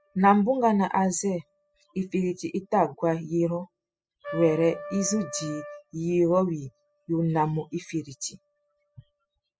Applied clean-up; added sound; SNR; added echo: classical method spectral subtraction.